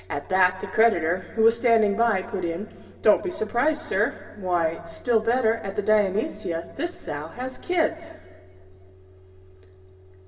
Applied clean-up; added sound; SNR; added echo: none; none; none; reverberation time 2.1 s.